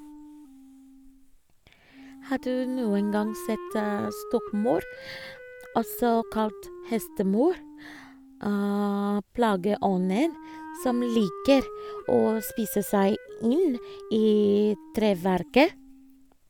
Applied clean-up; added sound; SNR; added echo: none; Wind instrument, woodwind instrument; 16 dB; none.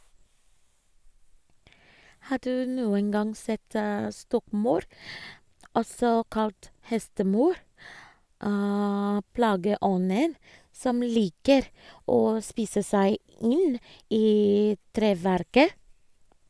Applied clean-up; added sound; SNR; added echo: none; none; none; none.